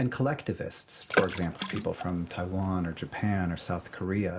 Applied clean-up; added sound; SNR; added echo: none; Water / Splash, splatter; 5 dB; none.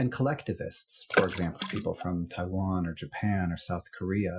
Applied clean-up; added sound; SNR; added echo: classical method Wiener filter.